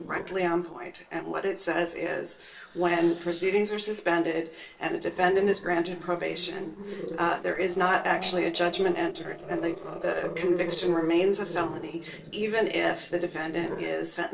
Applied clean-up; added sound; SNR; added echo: neural separator model SepFormer DNS4.